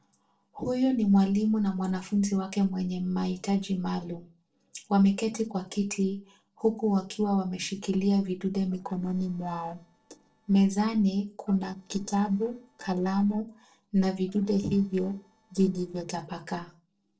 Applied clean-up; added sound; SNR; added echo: neural separator model SepFormer DNS4.